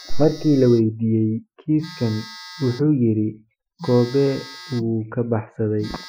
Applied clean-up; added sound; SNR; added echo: classical method Wiener filter.